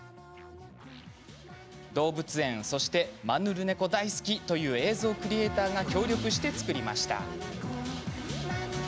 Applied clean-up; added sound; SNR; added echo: none; none; none; none.